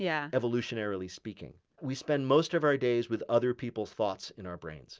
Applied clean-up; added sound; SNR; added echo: none; none; none; none.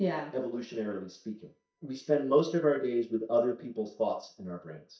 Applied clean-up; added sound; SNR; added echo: neural mask model DeepFilterNet 3.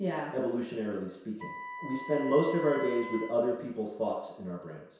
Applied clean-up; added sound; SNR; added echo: none; Wind instrument, woodwind instrument; 11 dB; reverberation time 0.7 s.